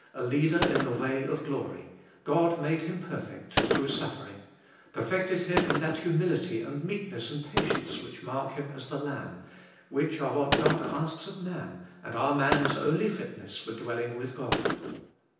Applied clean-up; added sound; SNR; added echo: none; Gunshot, gunfire; 4 dB; reverberation time 0.9 s.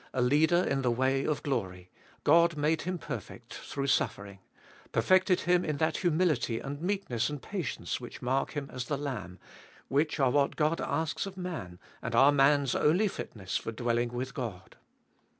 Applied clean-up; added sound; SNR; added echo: none; none; none; none.